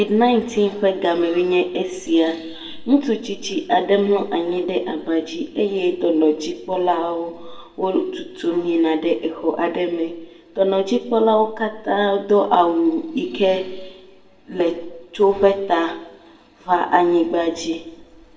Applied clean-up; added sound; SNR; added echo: none; none; none; reverberation time 0.6 s.